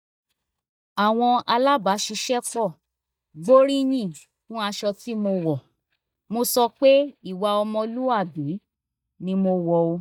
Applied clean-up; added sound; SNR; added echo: neural mask model DeepFilterNet 3.